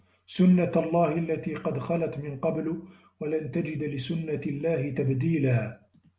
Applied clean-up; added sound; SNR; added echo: none; none; none; none.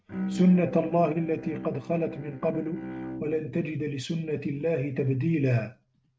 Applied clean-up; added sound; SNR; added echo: neural mask model RNNoise.